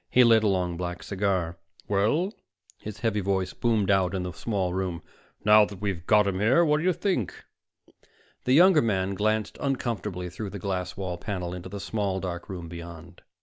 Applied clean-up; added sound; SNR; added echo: none; none; none; none.